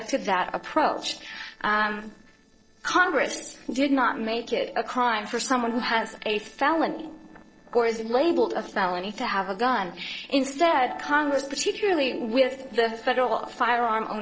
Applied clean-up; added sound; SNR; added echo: neural separator model SepFormer DNS4.